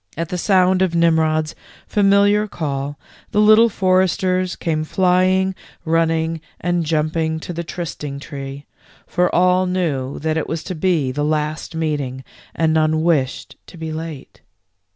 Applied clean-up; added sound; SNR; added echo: none; none; none; none.